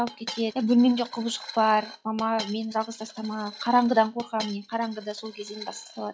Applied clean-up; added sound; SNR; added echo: classical method log-MMSE.